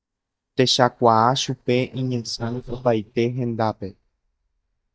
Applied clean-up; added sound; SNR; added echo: neural mask model DeepFilterNet 3.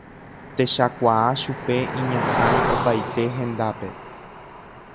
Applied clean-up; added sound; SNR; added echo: none; Cricket; 3 dB; none.